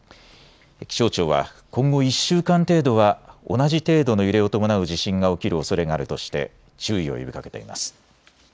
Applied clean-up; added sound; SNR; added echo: none; none; none; none.